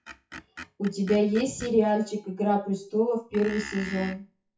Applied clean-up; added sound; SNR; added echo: classical method WPE with log-MMSE.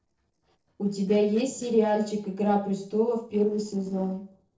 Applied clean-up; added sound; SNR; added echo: neural separator model SepFormer DNS4.